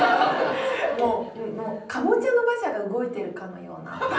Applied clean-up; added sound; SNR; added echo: none; none; none; reverberation time 0.6 s.